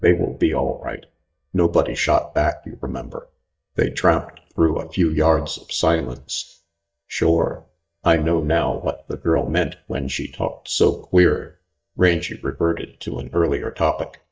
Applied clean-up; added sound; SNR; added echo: neural mask model DeepFilterNet 3.